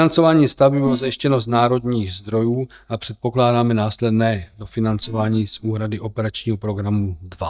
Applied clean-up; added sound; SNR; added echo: neural mask model DeepFilterNet 3.